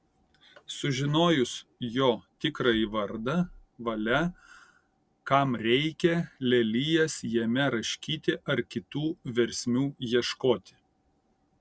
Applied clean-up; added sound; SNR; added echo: none; none; none; none.